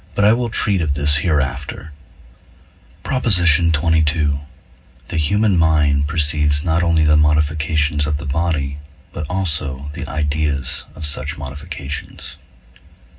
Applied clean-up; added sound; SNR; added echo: none; none; none; reverberation time 0.4 s.